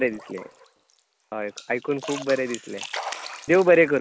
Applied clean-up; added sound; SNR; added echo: none; Splash, splatter; 14 dB; none.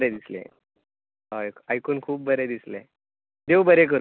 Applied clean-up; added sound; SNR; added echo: none; none; none; none.